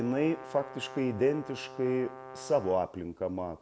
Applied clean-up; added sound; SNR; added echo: none; Brass instrument; 15 dB; none.